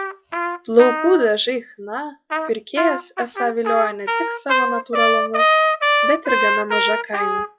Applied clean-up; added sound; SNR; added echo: classical method log-MMSE.